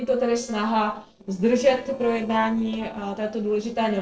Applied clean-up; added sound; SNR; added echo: neural separator model SepFormer DNS4.